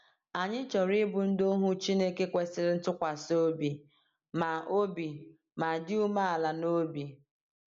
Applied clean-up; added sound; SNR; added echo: none; none; none; none.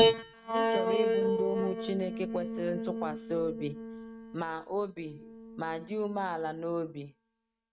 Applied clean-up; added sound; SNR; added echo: neural mask model RNNoise.